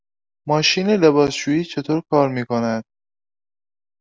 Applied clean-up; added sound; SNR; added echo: none; none; none; none.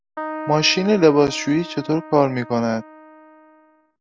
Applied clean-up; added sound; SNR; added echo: none; Keyboard (musical); 14 dB; none.